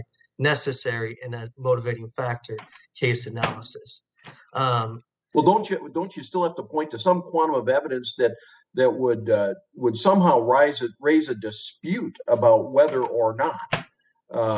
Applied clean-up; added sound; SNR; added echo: classical method spectral subtraction.